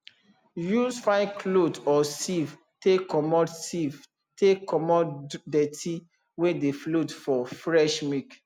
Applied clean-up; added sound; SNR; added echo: none; none; none; none.